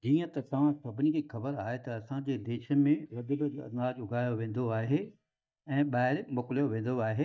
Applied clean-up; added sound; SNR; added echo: neural mask model DeepFilterNet 3.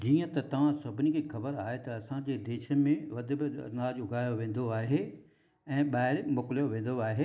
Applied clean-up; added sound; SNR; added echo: none; none; none; none.